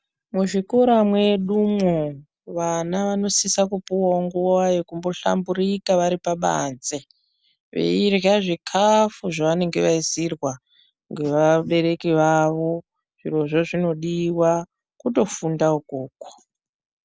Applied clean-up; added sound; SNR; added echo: none; none; none; none.